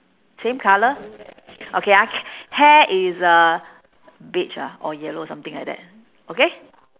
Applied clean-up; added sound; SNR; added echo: none; none; none; none.